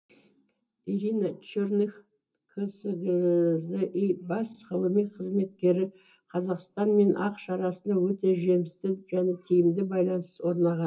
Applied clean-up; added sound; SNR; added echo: none; none; none; reverberation time 0.2 s.